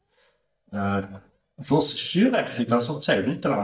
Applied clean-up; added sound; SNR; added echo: neural mask model DeepFilterNet 3.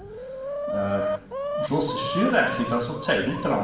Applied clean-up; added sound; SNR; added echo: none; Chicken, rooster; 4 dB; reverberation time 0.7 s.